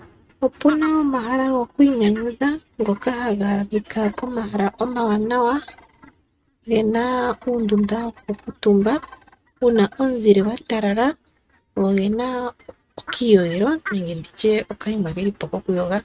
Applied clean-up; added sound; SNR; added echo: neural mask model RNNoise.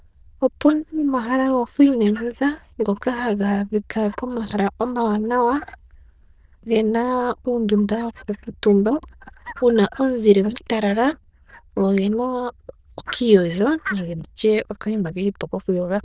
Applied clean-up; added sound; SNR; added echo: neural diffusion model UNIVERSE++.